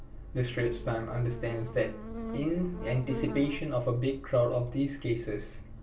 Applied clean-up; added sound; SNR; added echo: none; Buzz; 10 dB; reverberation time 0.3 s.